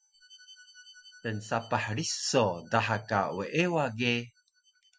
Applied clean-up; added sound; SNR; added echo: classical method Wiener filter.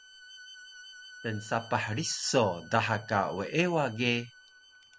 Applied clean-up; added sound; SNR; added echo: none; Bowed string instrument; 19 dB; none.